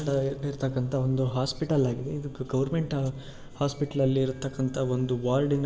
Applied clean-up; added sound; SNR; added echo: none; Chime; 19 dB; reverberation time 1.1 s.